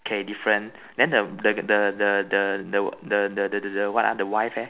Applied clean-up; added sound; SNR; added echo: none; none; none; none.